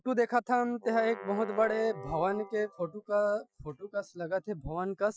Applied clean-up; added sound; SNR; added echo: classical method Wiener filter.